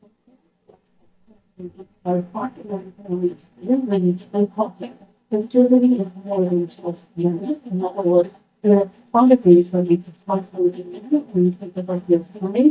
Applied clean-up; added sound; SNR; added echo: neural mask model DeepFilterNet 3.